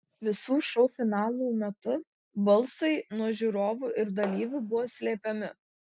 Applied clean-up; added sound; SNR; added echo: neural mask model RNNoise.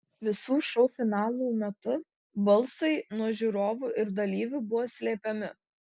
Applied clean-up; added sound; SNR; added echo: none; none; none; none.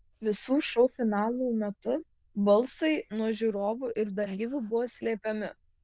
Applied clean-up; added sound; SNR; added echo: neural diffusion model UNIVERSE++.